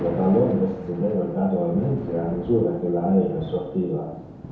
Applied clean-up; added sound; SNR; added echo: none; Thunder; 13 dB; reverberation time 0.9 s.